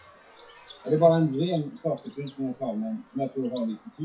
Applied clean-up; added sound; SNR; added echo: classical method WPE with log-MMSE.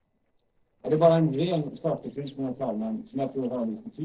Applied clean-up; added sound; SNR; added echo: neural separator model SepFormer DNS4.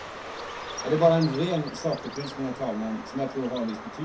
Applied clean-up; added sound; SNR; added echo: none; Bird; 11 dB; reverberation time 0.3 s.